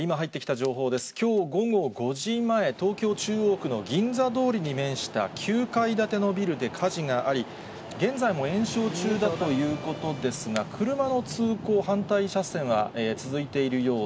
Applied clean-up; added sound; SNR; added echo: none; Bowed string instrument; 19 dB; none.